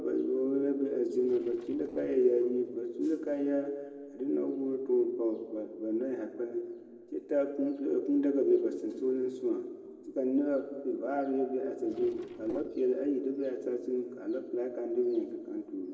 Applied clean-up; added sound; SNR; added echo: neural separator model SepFormer DNS4.